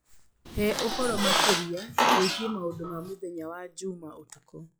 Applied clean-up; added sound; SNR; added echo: classical method log-MMSE.